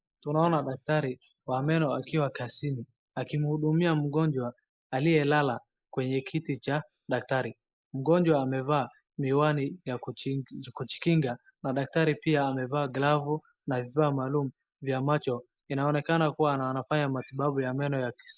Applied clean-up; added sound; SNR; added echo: neural mask model Resemble Enhance denoiser.